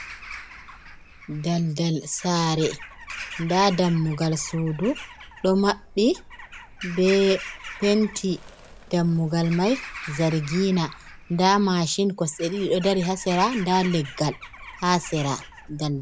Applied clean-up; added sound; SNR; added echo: none; Bird vocalization, bird call, bird song / Crow; 15 dB; none.